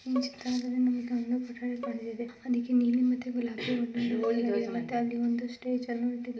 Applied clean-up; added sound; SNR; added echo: none; Bowed string instrument; 18 dB; reverberation time 0.5 s.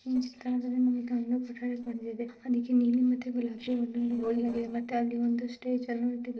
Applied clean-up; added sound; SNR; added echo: neural separator model SepFormer DNS4.